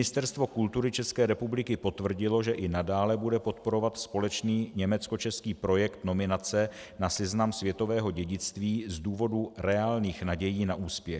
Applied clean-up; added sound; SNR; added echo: none; none; none; none.